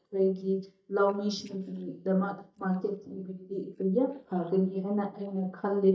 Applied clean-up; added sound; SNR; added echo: neural mask model DeepFilterNet 3.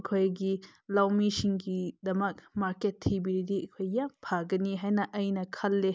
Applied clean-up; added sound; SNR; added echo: none; none; none; none.